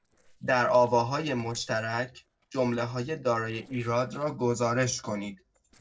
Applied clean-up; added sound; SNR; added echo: neural separator model SepFormer DNS4.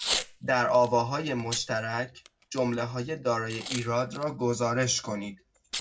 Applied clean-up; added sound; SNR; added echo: none; Packing tape, duct tape / Tearing; 11 dB; reverberation time 0.4 s.